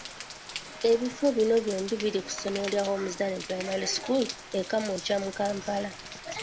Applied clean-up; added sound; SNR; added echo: none; Rain; 12 dB; none.